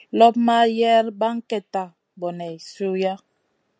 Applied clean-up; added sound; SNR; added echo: none; none; none; none.